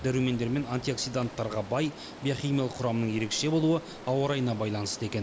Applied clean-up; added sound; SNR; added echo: none; Stream; 16 dB; none.